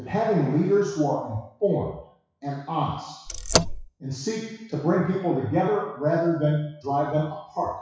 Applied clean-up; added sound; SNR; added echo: classical method WPE with log-MMSE.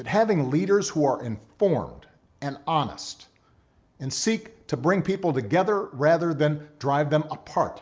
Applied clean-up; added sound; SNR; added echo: none; none; none; none.